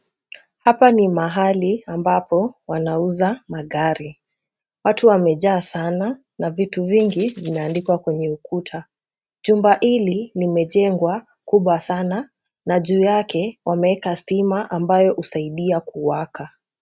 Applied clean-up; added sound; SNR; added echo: neural mask model RNNoise.